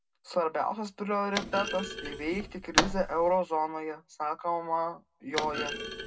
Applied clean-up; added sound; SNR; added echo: none; Thump, thud; 5 dB; reverberation time 0.2 s.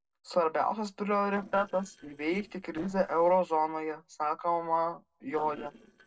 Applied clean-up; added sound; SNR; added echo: neural separator model SepFormer DNS4.